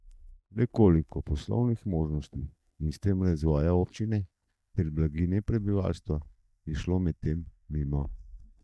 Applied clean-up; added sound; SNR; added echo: neural mask model DeepFilterNet 3.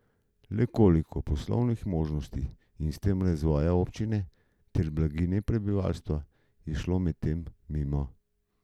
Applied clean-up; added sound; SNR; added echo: none; none; none; none.